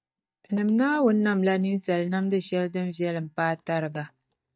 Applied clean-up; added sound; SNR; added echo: neural mask model DeepFilterNet 3.